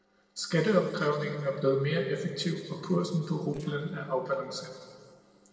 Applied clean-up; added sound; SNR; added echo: neural separator model SepFormer DNS4.